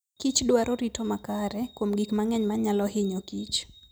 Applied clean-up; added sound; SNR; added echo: none; none; none; none.